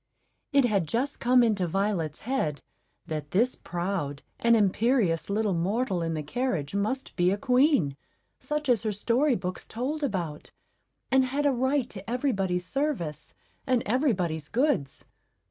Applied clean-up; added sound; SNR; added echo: none; none; none; none.